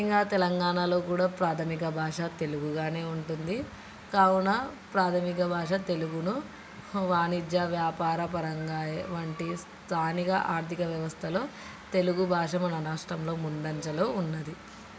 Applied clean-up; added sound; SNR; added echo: none; none; none; none.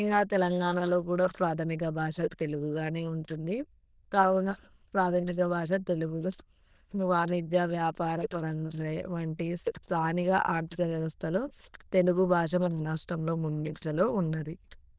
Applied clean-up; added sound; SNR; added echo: neural diffusion model UNIVERSE++.